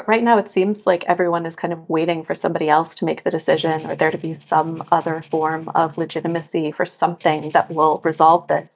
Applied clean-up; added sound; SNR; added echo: neural mask model DeepFilterNet 3.